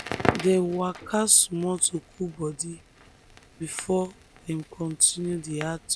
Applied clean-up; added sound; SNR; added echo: none; Crackle; 10 dB; none.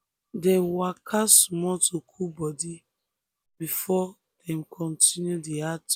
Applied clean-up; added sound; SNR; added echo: none; none; none; none.